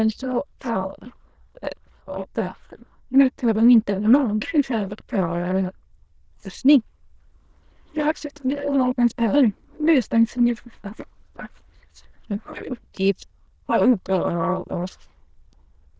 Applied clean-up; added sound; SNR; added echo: neural diffusion model UNIVERSE++.